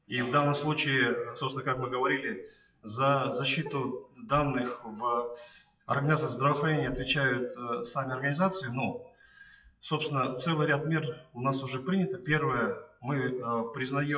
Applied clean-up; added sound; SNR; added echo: classical method WPE with log-MMSE.